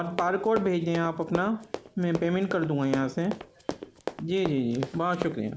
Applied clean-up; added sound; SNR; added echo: none; Run; 10 dB; none.